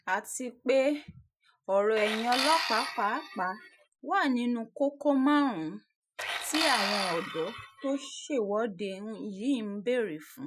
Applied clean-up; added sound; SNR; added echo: classical method Wiener filter.